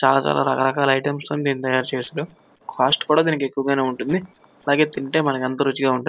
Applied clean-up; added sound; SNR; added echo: neural separator model SepFormer DNS4.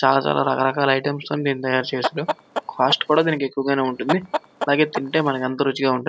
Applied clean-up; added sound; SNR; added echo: none; Chicken, rooster; 8 dB; none.